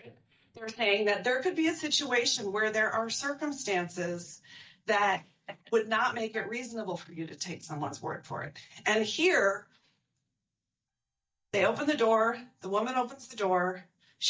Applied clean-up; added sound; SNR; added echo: neural mask model DeepFilterNet 3.